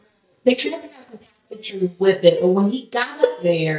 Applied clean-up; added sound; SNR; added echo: neural mask model DeepFilterNet 3.